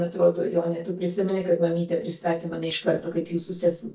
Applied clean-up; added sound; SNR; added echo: neural mask model DeepFilterNet 3.